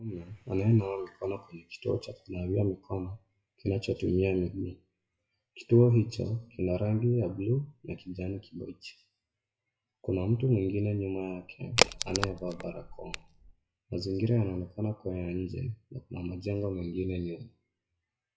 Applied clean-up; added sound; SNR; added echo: classical method WPE with log-MMSE.